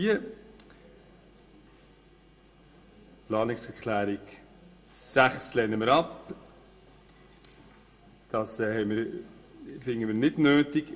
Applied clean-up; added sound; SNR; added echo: none; none; none; reverberation time 0.3 s.